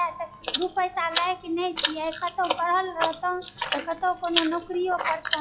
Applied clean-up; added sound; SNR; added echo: classical method log-MMSE.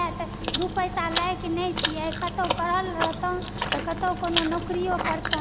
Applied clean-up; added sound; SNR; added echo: none; Chewing, mastication; 2 dB; none.